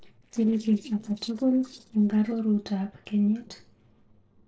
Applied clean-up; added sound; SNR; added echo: neural separator model SepFormer DNS4.